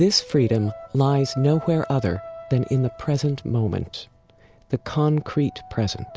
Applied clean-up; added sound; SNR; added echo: none; none; none; none.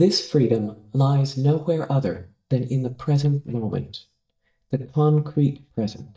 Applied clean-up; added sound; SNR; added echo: neural mask model DeepFilterNet 3.